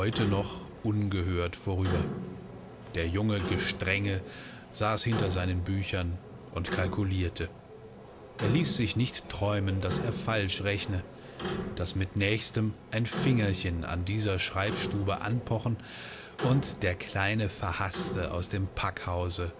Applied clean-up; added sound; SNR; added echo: none; Clock; 8 dB; none.